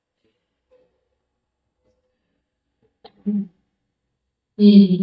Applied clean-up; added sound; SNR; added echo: neural mask model DeepFilterNet 3.